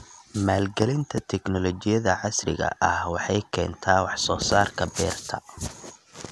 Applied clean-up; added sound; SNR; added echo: none; Fire; 19 dB; none.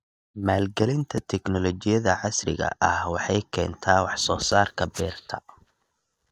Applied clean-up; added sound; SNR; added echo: neural mask model DeepFilterNet 3.